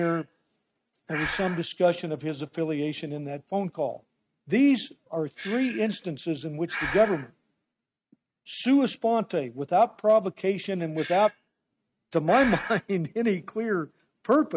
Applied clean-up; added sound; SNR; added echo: neural mask model RNNoise.